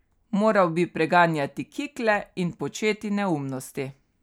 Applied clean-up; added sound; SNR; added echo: none; none; none; none.